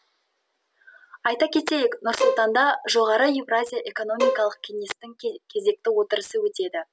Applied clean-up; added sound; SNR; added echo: none; Bowed string instrument; 3 dB; none.